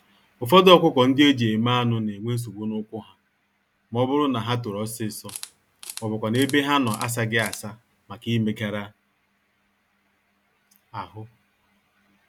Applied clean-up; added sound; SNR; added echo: none; Camera; 18 dB; none.